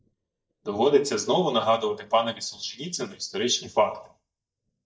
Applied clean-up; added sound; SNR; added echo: neural mask model DeepFilterNet 3.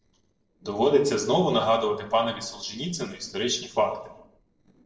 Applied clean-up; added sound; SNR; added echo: neural separator model SepFormer DNS4.